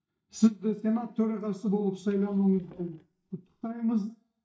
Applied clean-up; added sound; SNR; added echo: neural mask model DeepFilterNet 3.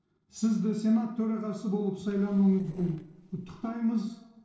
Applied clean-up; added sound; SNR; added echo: neural separator model SepFormer DNS4.